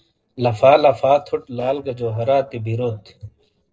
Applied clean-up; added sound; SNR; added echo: neural separator model SepFormer DNS4.